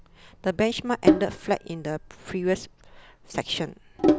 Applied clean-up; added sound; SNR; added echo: none; Sink (filling or washing); -1 dB; none.